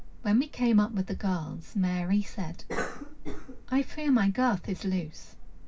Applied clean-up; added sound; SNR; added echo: none; Cough; 7 dB; reverberation time 0.4 s.